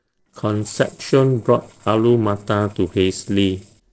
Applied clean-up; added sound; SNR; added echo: neural separator model SepFormer DNS4.